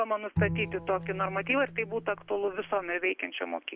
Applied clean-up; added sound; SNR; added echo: none; Bowed string instrument; 6 dB; none.